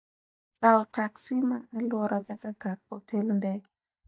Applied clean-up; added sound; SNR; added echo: neural mask model DeepFilterNet 3.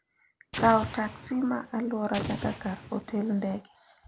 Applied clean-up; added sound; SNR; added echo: none; Explosion; 10 dB; none.